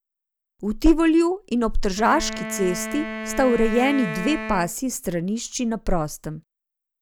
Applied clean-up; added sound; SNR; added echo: none; Wind instrument, woodwind instrument; 9 dB; none.